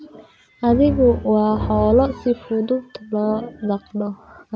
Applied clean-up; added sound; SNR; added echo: none; Bowed string instrument; 7 dB; none.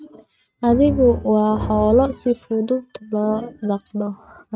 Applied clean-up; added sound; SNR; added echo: neural mask model RNNoise.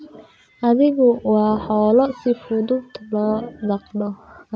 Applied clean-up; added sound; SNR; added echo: none; none; none; none.